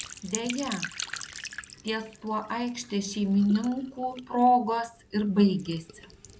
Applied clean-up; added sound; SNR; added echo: none; Trickle, dribble / Sink (filling or washing); 14 dB; none.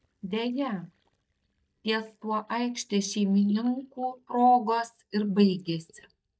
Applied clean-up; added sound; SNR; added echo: neural mask model DeepFilterNet 3.